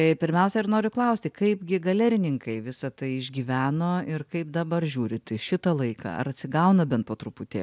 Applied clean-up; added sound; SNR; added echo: none; none; none; none.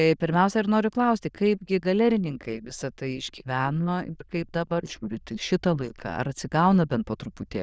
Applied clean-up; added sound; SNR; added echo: neural diffusion model UNIVERSE++.